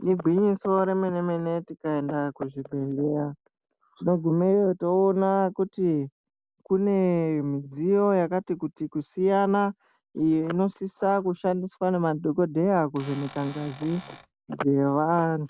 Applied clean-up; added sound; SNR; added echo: none; Cupboard open or close / Door; 20 dB; none.